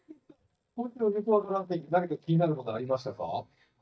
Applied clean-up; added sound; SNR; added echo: neural mask model DeepFilterNet 3.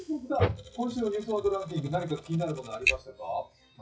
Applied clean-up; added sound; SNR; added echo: classical method WPE with log-MMSE.